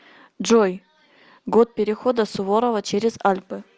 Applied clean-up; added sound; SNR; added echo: none; none; none; none.